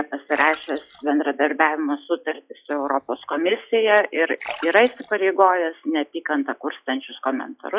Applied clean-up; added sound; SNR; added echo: classical method log-MMSE.